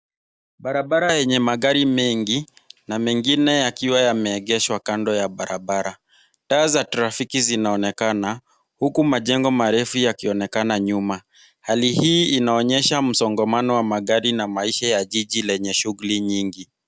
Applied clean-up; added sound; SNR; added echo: none; none; none; none.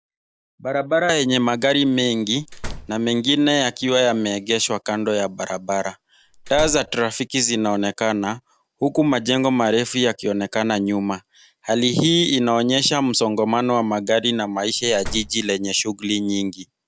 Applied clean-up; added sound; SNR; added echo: none; Slam; 12 dB; none.